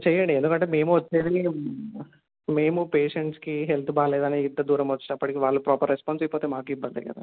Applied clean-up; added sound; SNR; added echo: none; none; none; none.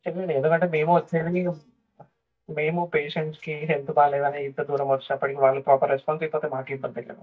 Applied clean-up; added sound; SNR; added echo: neural mask model DeepFilterNet 3.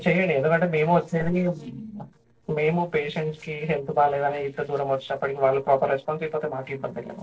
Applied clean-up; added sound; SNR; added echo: neural separator model SepFormer DNS4.